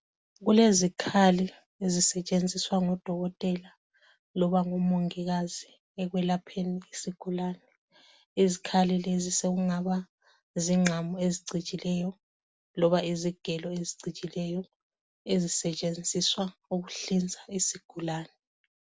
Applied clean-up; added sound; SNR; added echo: none; none; none; none.